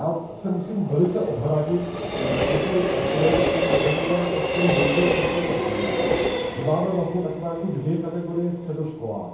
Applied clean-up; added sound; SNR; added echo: none; Train; 1 dB; reverberation time 0.9 s.